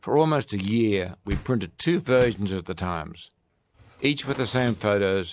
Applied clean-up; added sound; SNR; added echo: none; Door; 16 dB; none.